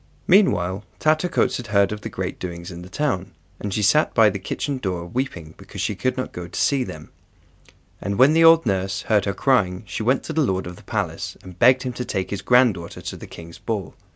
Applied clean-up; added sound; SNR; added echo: none; none; none; none.